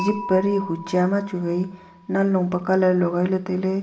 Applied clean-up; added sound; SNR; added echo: none; Dishes, pots, and pans / Chink, clink; 16 dB; reverberation time 0.8 s.